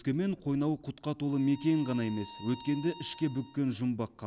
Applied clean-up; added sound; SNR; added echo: none; Bowed string instrument; 19 dB; none.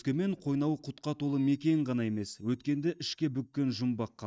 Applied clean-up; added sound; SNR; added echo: neural mask model DeepFilterNet 3.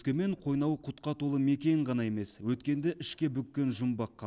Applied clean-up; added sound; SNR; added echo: none; none; none; none.